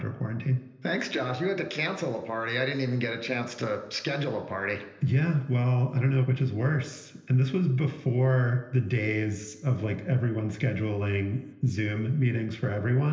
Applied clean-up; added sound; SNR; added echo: none; none; none; reverberation time 1.4 s.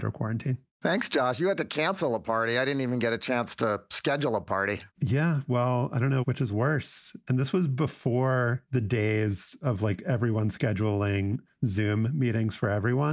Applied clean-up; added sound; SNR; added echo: none; none; none; none.